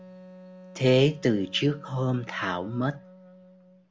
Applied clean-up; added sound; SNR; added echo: none; Wind instrument, woodwind instrument; 20 dB; none.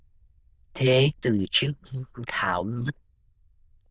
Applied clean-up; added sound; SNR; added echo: neural diffusion model UNIVERSE++.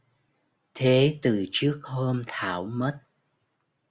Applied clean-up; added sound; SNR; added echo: none; none; none; none.